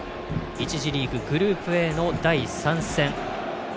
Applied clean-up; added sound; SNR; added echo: none; Wind instrument, woodwind instrument + Drum kit; 14 dB; none.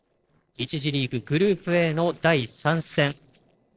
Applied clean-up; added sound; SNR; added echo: neural separator model SepFormer DNS4.